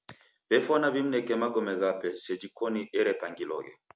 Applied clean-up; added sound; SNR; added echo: none; none; none; none.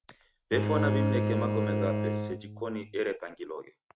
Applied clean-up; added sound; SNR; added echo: neural mask model RNNoise.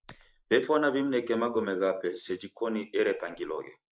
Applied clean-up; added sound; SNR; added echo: neural mask model Resemble Enhance denoiser.